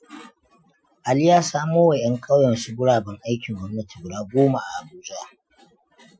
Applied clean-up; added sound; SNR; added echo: classical method Wiener filter.